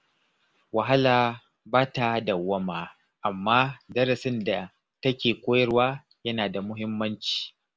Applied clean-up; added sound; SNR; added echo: none; none; none; none.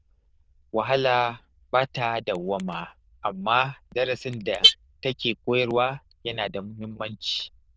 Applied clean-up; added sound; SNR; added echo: neural diffusion model UNIVERSE++.